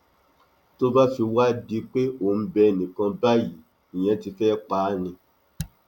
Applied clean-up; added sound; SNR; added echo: none; none; none; none.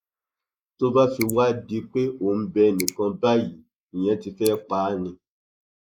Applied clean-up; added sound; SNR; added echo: neural mask model Resemble Enhance denoiser.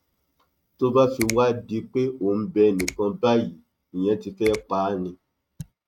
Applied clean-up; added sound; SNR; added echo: neural mask model RNNoise.